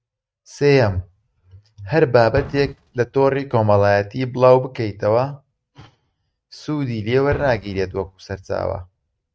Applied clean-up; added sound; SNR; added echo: neural mask model RNNoise.